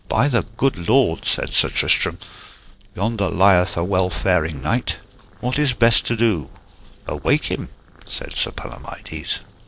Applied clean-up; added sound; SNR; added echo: neural separator model SepFormer DNS4.